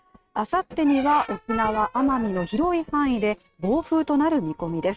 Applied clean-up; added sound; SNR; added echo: neural mask model RNNoise.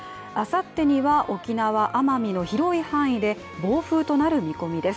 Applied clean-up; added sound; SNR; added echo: none; none; none; none.